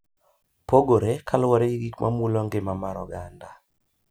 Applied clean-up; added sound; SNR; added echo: none; none; none; none.